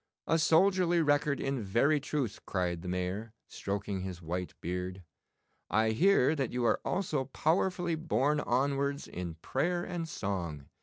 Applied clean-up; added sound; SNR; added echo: none; none; none; none.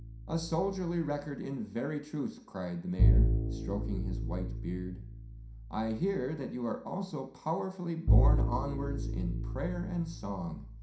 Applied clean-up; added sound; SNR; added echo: none; Bowed string instrument; -3 dB; reverberation time 0.5 s.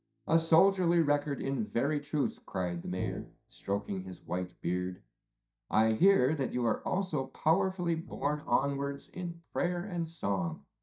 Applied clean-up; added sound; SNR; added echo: neural mask model DeepFilterNet 3.